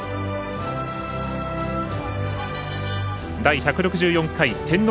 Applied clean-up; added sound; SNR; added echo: none; none; none; none.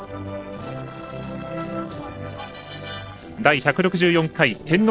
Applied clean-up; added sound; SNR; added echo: neural separator model SepFormer DNS4.